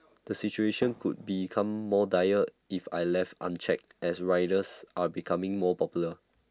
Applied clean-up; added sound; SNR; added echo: none; Thump, thud; 15 dB; none.